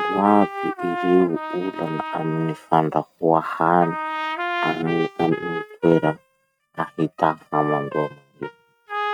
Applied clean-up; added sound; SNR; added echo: neural mask model RNNoise.